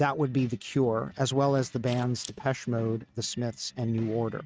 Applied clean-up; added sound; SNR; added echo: neural mask model RNNoise.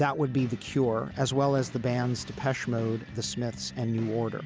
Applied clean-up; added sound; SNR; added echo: none; none; none; none.